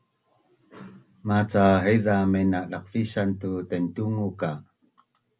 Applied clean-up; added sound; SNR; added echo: none; none; none; none.